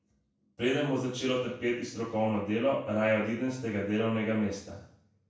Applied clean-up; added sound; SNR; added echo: none; none; none; reverberation time 0.6 s.